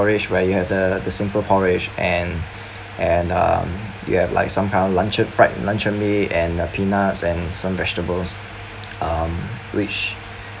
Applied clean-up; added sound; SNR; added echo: none; none; none; none.